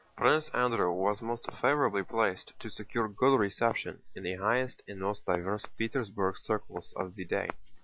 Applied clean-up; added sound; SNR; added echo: none; none; none; none.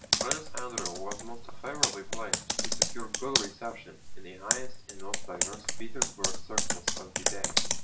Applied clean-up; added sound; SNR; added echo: none; Computer keyboard; -2 dB; reverberation time 0.4 s.